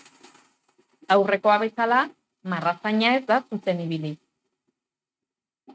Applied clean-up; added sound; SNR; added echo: neural mask model RNNoise.